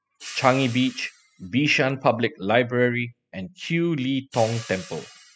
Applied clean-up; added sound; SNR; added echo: classical method spectral subtraction.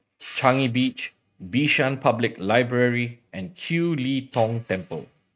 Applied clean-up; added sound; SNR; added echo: neural mask model RNNoise.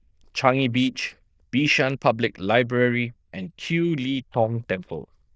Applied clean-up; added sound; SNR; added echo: neural diffusion model UNIVERSE++.